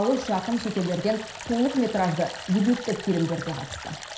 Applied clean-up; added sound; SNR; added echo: none; Stream; 13 dB; reverberation time 0.5 s.